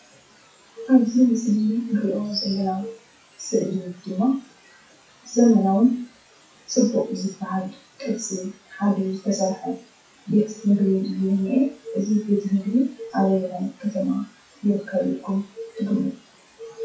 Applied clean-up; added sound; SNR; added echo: classical method WPE with log-MMSE.